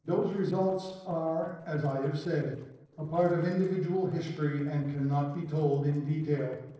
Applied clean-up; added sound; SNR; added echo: neural separator model SepFormer DNS4.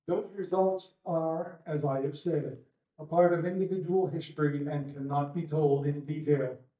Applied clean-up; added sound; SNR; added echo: neural mask model DeepFilterNet 3.